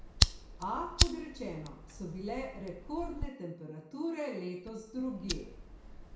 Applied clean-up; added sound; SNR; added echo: none; Fire; -3 dB; reverberation time 0.6 s.